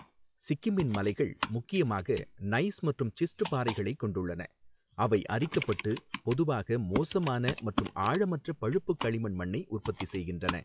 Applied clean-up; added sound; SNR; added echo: classical method log-MMSE.